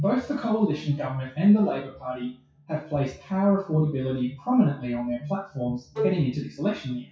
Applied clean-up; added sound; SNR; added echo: classical method WPE with log-MMSE.